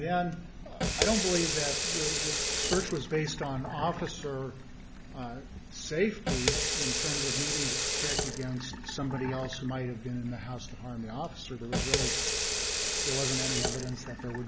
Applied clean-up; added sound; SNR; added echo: none; Sink (filling or washing) / Water tap, faucet; -1 dB; none.